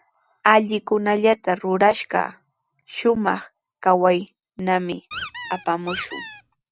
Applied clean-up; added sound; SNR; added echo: none; Squeak; 12 dB; none.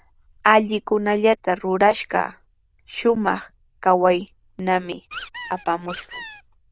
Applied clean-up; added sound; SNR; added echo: neural diffusion model UNIVERSE++.